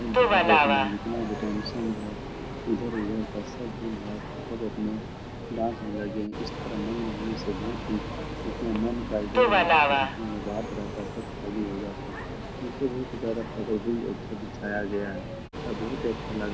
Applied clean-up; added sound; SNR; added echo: none; Subway, metro, underground; -3 dB; none.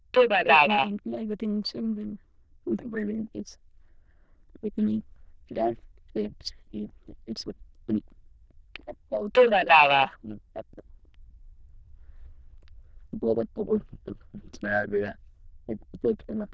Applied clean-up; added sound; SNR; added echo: neural diffusion model UNIVERSE++.